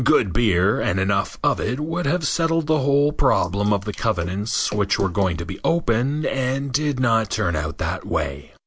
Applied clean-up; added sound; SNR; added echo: neural mask model Resemble Enhance denoiser.